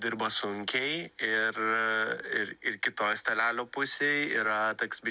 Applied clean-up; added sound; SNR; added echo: none; none; none; none.